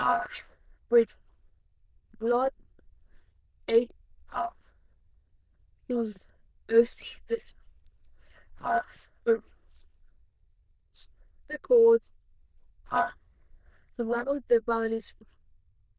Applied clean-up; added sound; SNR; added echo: neural diffusion model UNIVERSE++.